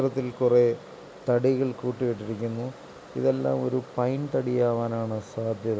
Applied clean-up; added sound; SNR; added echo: none; none; none; none.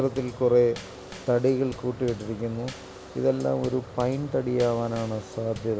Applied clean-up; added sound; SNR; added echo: none; Bass drum / Snare drum / Drum kit; 17 dB; none.